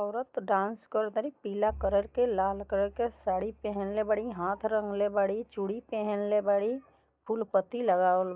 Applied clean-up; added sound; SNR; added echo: neural mask model DeepFilterNet 3.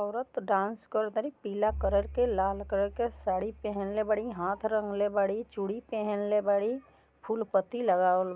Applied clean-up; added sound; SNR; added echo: none; Bowed string instrument; 17 dB; none.